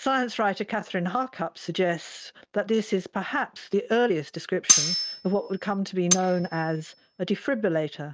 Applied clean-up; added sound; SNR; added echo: neural mask model RNNoise.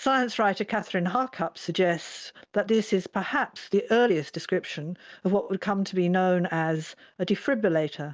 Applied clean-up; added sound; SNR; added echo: none; none; none; none.